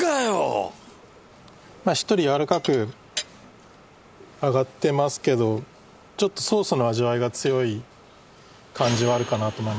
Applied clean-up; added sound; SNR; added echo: none; none; none; none.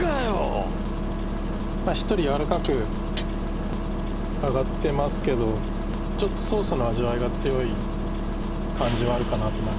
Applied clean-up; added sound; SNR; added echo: none; Engine starting; -1 dB; none.